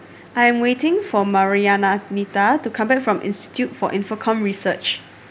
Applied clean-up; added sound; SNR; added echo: none; none; none; none.